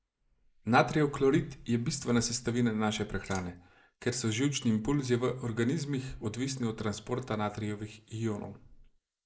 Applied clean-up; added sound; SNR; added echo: neural mask model Resemble Enhance denoiser.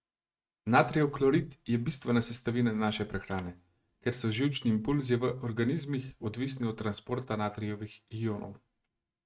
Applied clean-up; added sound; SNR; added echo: neural mask model RNNoise.